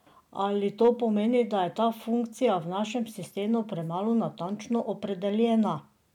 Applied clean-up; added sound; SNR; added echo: none; none; none; none.